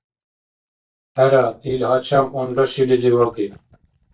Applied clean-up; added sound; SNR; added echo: neural mask model DeepFilterNet 3.